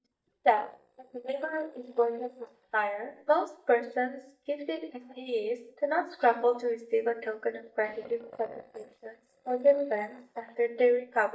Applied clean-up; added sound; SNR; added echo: neural mask model DeepFilterNet 3.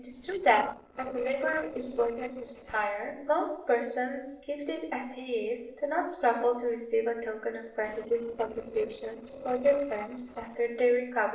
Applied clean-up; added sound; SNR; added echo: neural separator model SepFormer DNS4.